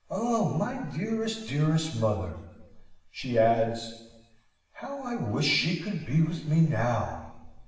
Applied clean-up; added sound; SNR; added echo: none; none; none; reverberation time 1.0 s.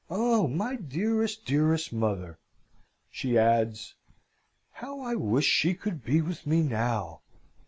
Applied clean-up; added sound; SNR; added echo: none; none; none; none.